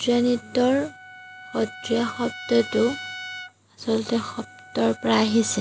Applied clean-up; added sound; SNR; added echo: none; Trumpet; 16 dB; none.